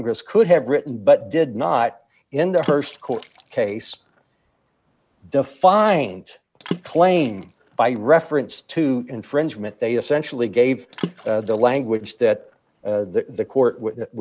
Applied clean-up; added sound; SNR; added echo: neural mask model Resemble Enhance denoiser.